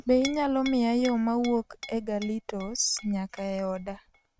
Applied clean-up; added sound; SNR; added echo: neural mask model RNNoise.